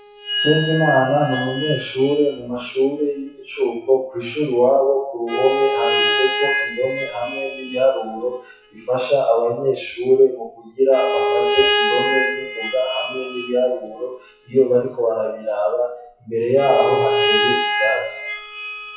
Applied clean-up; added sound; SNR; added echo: classical method WPE with log-MMSE.